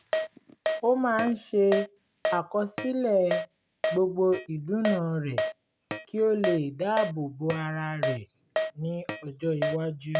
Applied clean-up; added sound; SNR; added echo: none; Keyboard (musical); 5 dB; none.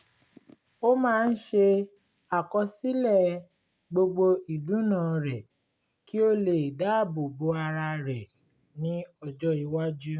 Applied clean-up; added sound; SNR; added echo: none; none; none; none.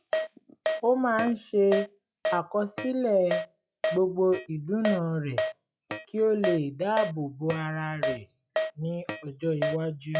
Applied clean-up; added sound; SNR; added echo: classical method log-MMSE.